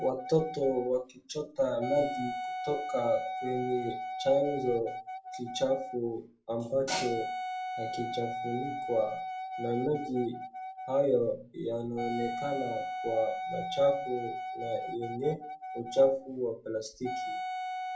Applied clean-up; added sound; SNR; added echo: none; Wind instrument, woodwind instrument; 6 dB; reverberation time 0.2 s.